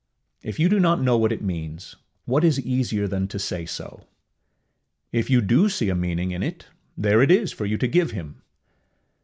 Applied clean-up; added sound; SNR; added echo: none; none; none; none.